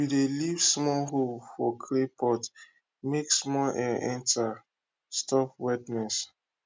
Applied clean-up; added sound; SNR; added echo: none; none; none; none.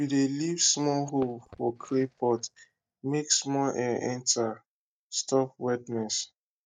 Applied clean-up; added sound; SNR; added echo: neural mask model DeepFilterNet 3.